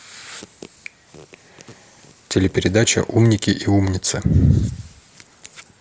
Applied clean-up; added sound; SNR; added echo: none; none; none; none.